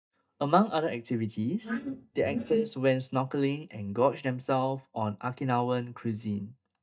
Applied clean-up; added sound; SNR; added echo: neural mask model DeepFilterNet 3.